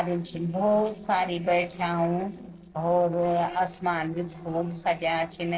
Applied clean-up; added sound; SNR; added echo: neural separator model SepFormer DNS4.